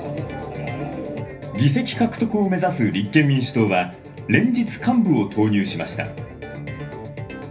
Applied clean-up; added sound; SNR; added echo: none; none; none; reverberation time 0.3 s.